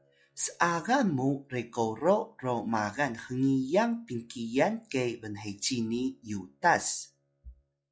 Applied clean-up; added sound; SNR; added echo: classical method log-MMSE.